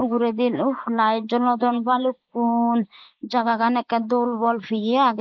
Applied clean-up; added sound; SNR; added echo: neural mask model Resemble Enhance denoiser.